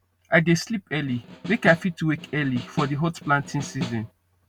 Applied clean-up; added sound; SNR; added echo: none; Snare drum; 11 dB; none.